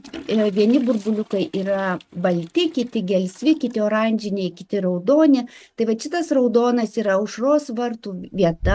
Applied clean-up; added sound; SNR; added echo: neural mask model RNNoise.